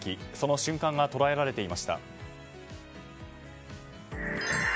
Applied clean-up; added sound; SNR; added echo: none; none; none; none.